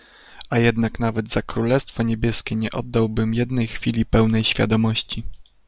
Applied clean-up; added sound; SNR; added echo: none; none; none; none.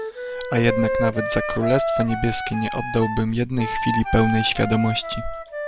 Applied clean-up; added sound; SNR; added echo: none; Wind instrument, woodwind instrument; 4 dB; none.